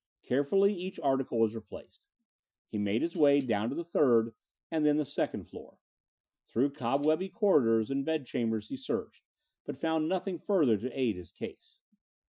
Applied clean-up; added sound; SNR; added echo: classical method Wiener filter.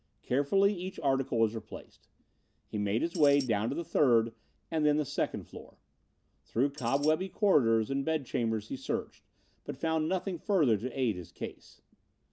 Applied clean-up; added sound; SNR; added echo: none; Tambourine; 14 dB; none.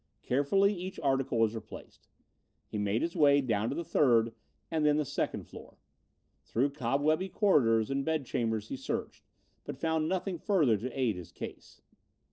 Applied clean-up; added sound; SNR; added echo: neural separator model SepFormer DNS4.